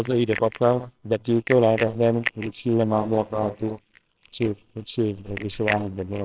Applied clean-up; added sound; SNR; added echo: neural separator model SepFormer WHAMR!.